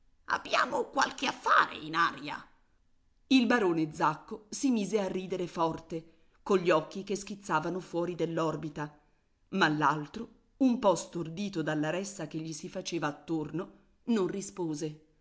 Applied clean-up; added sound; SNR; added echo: none; none; none; none.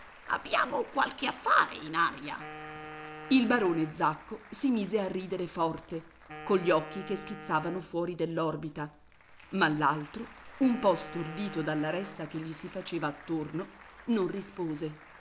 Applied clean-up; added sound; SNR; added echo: none; Wind instrument, woodwind instrument + Applause; 16 dB; none.